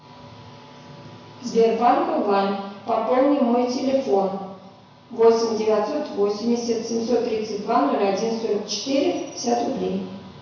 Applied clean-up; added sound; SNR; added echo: none; none; none; reverberation time 1.0 s.